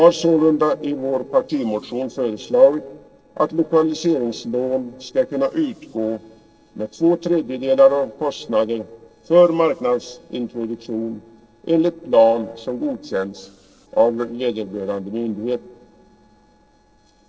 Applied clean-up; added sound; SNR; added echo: neural separator model SepFormer DNS4.